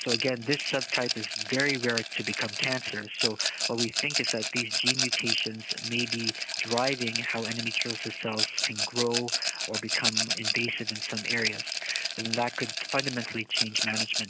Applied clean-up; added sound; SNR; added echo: none; Rattle; 0 dB; none.